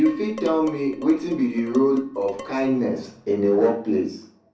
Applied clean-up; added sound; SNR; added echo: none; Dishes, pots, and pans; 19 dB; reverberation time 0.6 s.